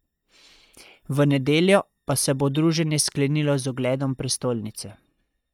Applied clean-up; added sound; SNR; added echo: neural mask model DeepFilterNet 3.